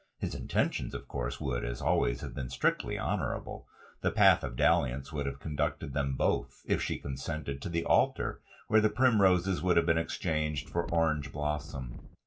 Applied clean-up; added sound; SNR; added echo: none; Wind; 13 dB; reverberation time 0.2 s.